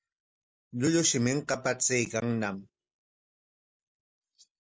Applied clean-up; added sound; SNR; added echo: none; none; none; none.